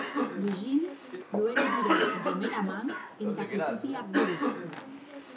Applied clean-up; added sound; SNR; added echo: none; Cough; -2 dB; reverberation time 0.2 s.